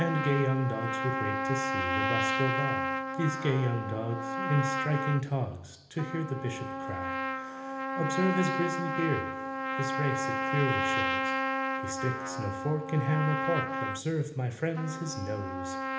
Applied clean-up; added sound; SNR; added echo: none; Trumpet; 1 dB; reverberation time 1.0 s.